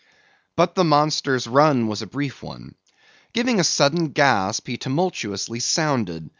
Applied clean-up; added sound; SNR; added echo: none; none; none; none.